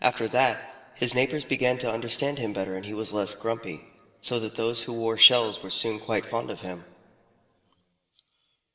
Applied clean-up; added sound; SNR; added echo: none; none; none; reverberation time 2.6 s.